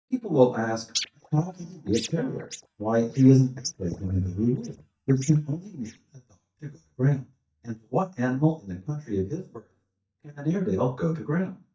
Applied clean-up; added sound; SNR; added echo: neural mask model DeepFilterNet 3.